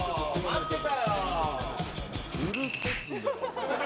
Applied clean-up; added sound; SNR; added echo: none; Harp; 13 dB; none.